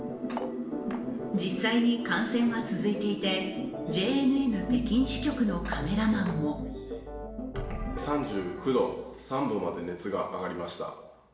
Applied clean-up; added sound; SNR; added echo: none; Cutlery, silverware; 15 dB; reverberation time 0.9 s.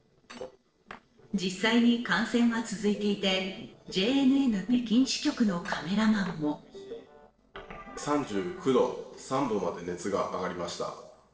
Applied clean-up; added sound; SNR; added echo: neural separator model SepFormer DNS4.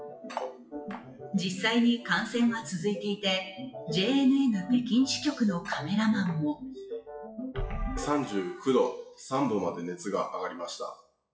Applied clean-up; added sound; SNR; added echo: classical method WPE with log-MMSE.